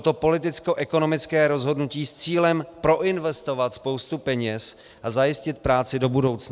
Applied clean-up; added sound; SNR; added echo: none; none; none; none.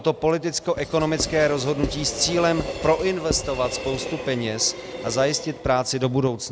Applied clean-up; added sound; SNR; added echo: none; Writing + Train; 9 dB; none.